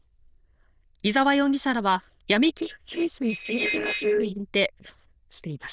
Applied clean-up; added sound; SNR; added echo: neural diffusion model UNIVERSE++.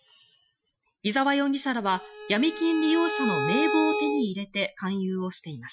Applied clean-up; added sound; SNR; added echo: classical method Wiener filter.